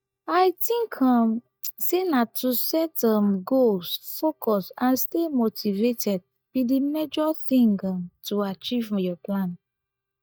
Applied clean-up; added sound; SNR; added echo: neural mask model DeepFilterNet 3.